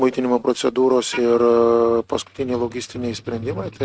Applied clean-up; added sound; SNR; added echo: neural mask model RNNoise.